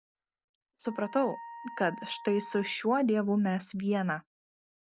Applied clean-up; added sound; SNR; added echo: none; Wind instrument, woodwind instrument; 16 dB; none.